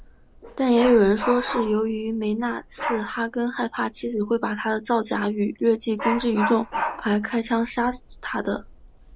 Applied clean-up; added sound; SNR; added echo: none; Dog; 10 dB; none.